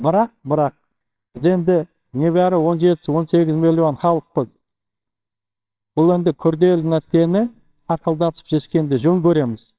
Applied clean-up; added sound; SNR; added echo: neural separator model SepFormer WHAMR!.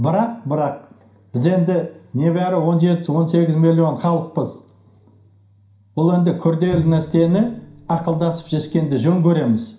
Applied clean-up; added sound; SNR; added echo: none; Bowed string instrument; 13 dB; reverberation time 0.5 s.